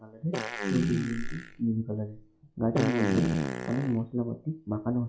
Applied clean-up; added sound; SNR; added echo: classical method log-MMSE.